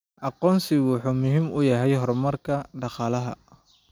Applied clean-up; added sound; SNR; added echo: none; none; none; none.